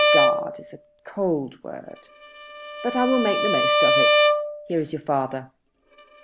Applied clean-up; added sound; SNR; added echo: none; Bowed string instrument; -4 dB; none.